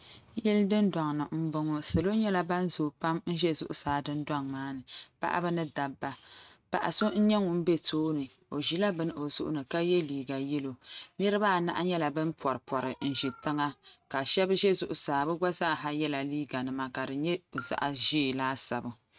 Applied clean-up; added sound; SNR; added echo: neural mask model RNNoise.